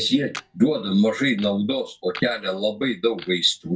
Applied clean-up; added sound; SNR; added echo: neural mask model DeepFilterNet 3.